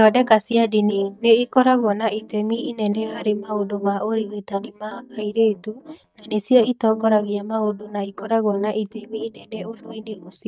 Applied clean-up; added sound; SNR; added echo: neural mask model DeepFilterNet 3.